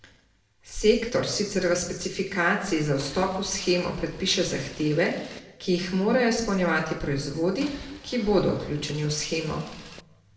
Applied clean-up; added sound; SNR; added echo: none; Boat, Water vehicle; 18 dB; reverberation time 0.9 s.